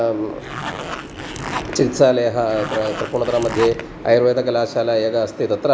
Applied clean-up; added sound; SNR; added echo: none; Zipper (clothing); 11 dB; none.